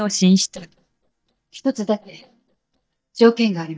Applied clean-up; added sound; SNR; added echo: neural mask model DeepFilterNet 3.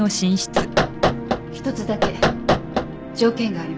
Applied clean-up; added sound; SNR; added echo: none; Knock; -2 dB; none.